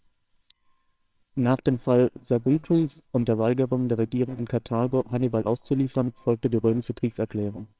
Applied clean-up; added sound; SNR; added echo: neural separator model SepFormer WHAMR!.